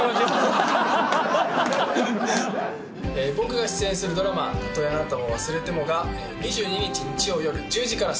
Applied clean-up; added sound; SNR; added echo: none; none; none; none.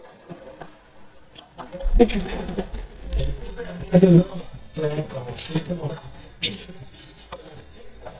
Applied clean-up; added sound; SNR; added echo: neural mask model DeepFilterNet 3.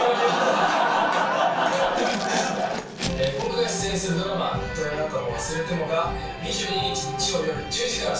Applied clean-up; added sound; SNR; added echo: none; Glass; 14 dB; reverberation time 0.3 s.